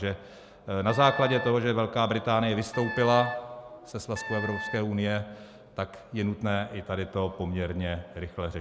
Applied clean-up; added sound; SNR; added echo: none; Wind instrument, woodwind instrument; 10 dB; none.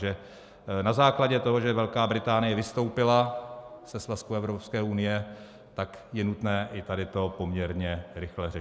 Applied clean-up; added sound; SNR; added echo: none; none; none; none.